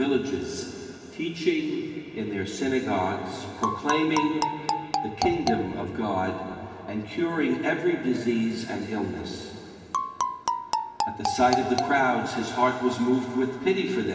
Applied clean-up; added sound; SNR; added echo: none; Marimba, xylophone; 3 dB; reverberation time 2.4 s.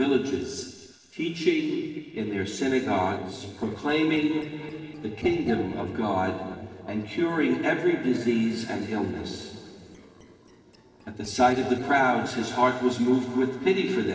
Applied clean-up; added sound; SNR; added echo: neural separator model SepFormer DNS4.